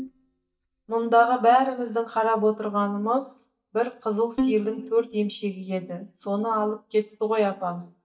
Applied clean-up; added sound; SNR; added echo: neural mask model DeepFilterNet 3.